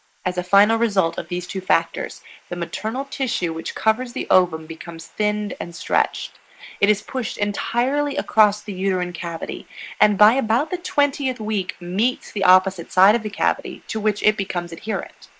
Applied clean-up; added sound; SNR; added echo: neural mask model Resemble Enhance denoiser.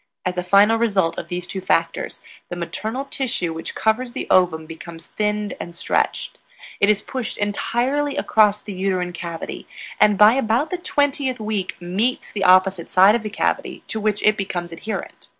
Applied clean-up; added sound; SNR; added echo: none; none; none; none.